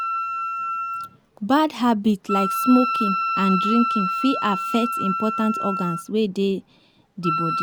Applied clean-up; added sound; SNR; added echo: none; Wind instrument, woodwind instrument; 3 dB; none.